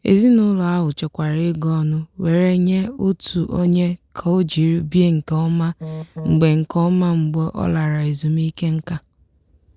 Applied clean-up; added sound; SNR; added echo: none; none; none; none.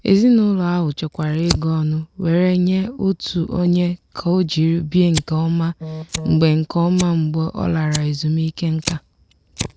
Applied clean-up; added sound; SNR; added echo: none; Fire; 15 dB; none.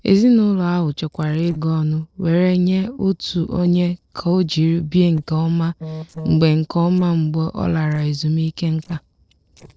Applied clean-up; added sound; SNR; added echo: neural separator model SepFormer DNS4.